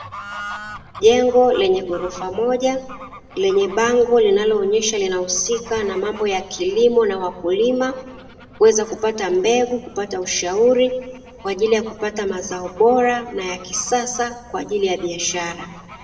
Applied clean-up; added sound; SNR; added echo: none; Bird / Fowl; 19 dB; reverberation time 0.9 s.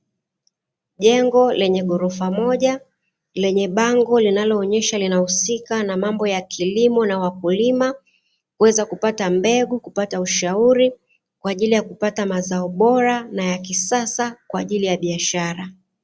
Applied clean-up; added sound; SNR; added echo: none; none; none; none.